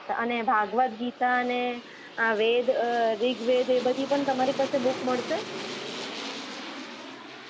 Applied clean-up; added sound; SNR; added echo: none; Aircraft; 11 dB; none.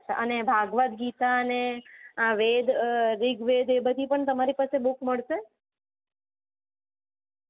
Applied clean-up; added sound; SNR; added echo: none; none; none; none.